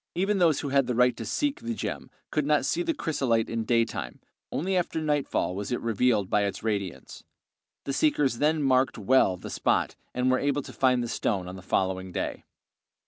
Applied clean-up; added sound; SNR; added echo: none; none; none; none.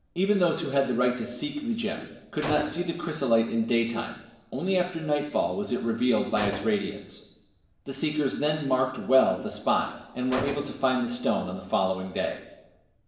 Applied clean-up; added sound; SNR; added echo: none; Gunshot, gunfire; 16 dB; reverberation time 0.9 s.